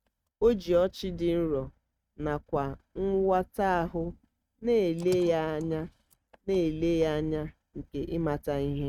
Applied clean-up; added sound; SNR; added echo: neural mask model RNNoise.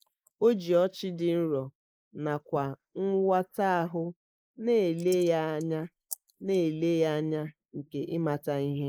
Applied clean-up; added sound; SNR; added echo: neural mask model Resemble Enhance denoiser.